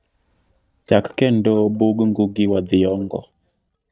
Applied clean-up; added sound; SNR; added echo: neural mask model DeepFilterNet 3.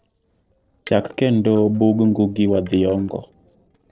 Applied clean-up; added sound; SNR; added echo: neural separator model SepFormer DNS4.